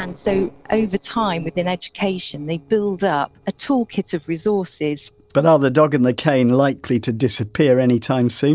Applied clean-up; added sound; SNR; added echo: neural separator model SepFormer DNS4.